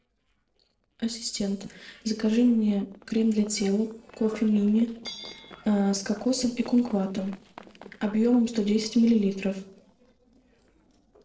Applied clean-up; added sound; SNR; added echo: neural separator model SepFormer DNS4.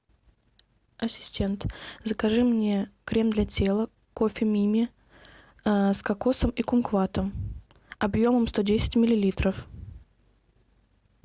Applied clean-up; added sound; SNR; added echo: none; none; none; none.